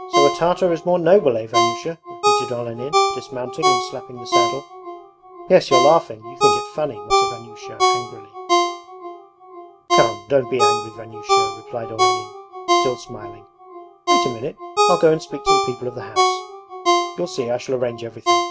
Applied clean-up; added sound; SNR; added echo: none; Ringtone; -2 dB; none.